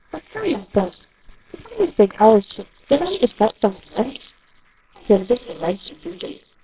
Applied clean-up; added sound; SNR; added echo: neural separator model SepFormer WHAMR!.